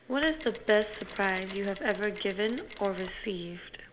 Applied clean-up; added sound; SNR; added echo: none; Mechanisms; 16 dB; reverberation time 0.5 s.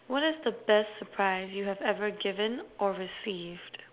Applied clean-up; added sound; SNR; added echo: none; none; none; none.